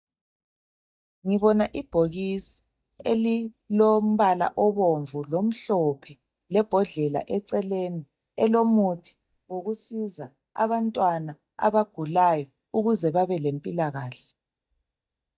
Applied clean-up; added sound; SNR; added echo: neural mask model DeepFilterNet 3.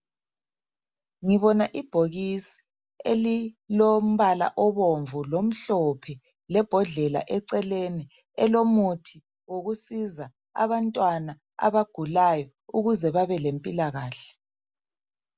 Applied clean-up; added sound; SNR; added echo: none; none; none; none.